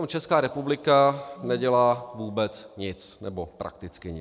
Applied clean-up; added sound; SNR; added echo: none; none; none; none.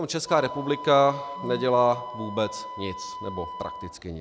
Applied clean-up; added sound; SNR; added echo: none; Wind instrument, woodwind instrument; 12 dB; none.